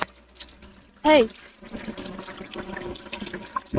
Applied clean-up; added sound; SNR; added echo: neural mask model RNNoise.